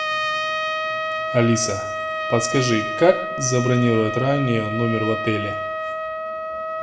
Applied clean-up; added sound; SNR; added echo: none; Trumpet; 3 dB; reverberation time 0.7 s.